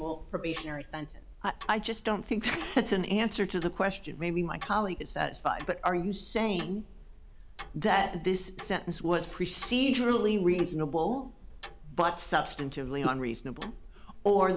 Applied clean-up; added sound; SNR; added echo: none; Tick-tock; 15 dB; none.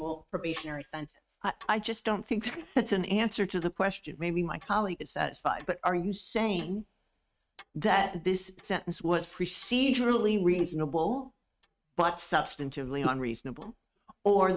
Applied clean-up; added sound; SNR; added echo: neural mask model RNNoise.